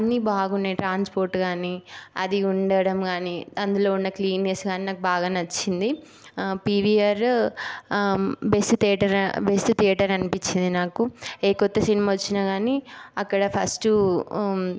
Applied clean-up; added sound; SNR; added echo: none; none; none; none.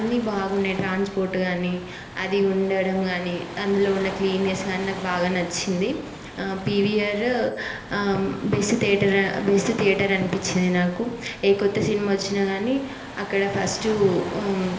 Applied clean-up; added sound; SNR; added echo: none; Waves, surf; 14 dB; reverberation time 1.4 s.